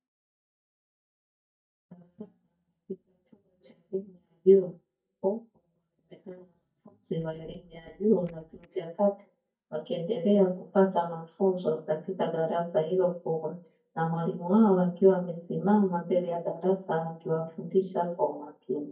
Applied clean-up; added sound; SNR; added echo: neural mask model DeepFilterNet 3.